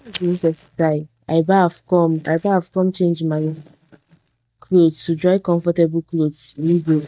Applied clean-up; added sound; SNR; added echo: neural mask model DeepFilterNet 3.